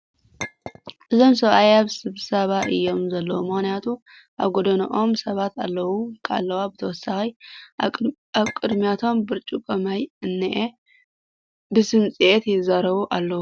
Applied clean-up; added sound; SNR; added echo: none; Chink, clink; 16 dB; none.